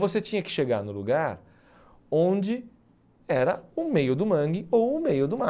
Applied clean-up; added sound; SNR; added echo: none; none; none; none.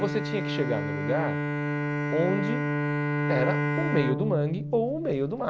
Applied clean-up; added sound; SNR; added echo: none; Bowed string instrument; -1 dB; none.